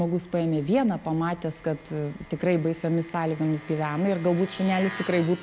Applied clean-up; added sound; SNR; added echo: none; Engine; 17 dB; none.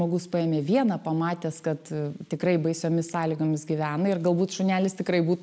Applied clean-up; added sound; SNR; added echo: none; none; none; none.